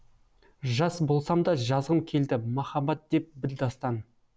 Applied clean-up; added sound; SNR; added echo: none; none; none; none.